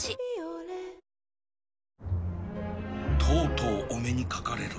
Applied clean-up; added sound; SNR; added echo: none; Bowed string instrument; 19 dB; none.